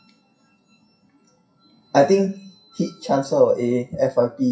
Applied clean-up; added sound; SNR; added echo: classical method WPE with log-MMSE.